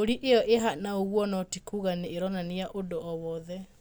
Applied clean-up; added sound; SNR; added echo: none; none; none; none.